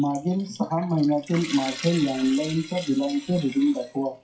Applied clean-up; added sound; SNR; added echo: classical method WPE with log-MMSE.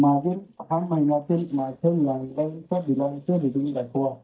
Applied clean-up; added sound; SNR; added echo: neural mask model DeepFilterNet 3.